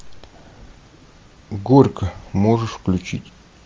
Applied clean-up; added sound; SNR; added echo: none; none; none; none.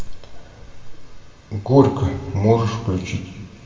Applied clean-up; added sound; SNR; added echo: none; none; none; reverberation time 1.7 s.